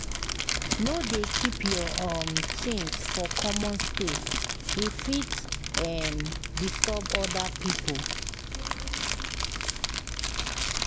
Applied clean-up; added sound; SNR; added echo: none; Crumpling, crinkling; -4 dB; none.